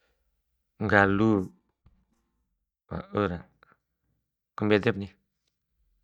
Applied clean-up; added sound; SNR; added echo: neural mask model DeepFilterNet 3.